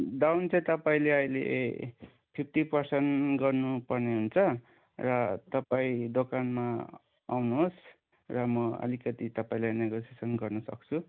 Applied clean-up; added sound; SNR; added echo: none; none; none; none.